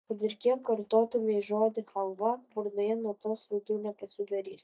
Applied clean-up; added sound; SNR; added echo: neural mask model DeepFilterNet 3.